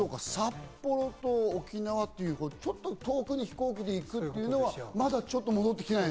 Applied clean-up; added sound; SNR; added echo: none; none; none; none.